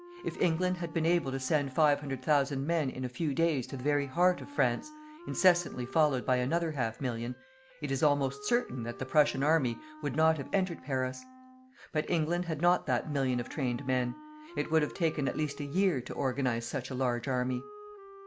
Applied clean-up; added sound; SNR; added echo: none; Wind instrument, woodwind instrument; 19 dB; none.